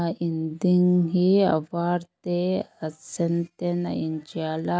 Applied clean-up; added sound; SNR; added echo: none; none; none; none.